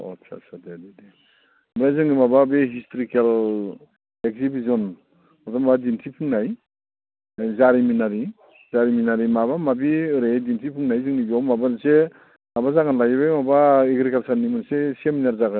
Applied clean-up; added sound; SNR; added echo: none; none; none; none.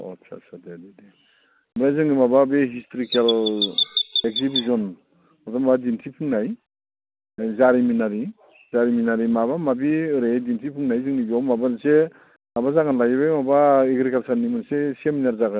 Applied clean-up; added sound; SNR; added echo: none; Chirp, tweet; -2 dB; none.